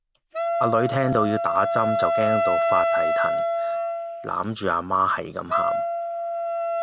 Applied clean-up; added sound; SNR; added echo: none; Wind instrument, woodwind instrument; -1 dB; none.